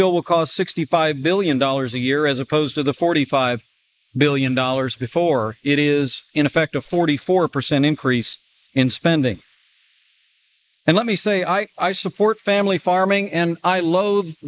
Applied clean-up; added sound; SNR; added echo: neural mask model Resemble Enhance denoiser.